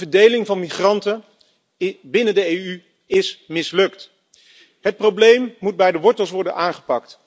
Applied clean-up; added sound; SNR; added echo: none; none; none; none.